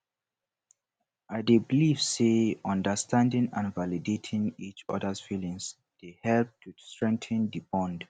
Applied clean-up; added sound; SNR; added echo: none; none; none; none.